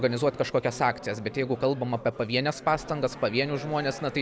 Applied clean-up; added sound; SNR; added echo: none; none; none; none.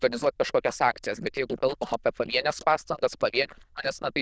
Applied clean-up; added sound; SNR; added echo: neural diffusion model UNIVERSE++.